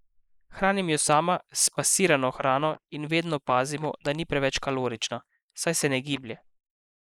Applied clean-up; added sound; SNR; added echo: neural mask model Resemble Enhance denoiser.